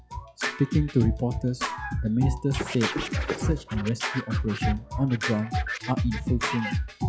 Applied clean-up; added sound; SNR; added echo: classical method log-MMSE.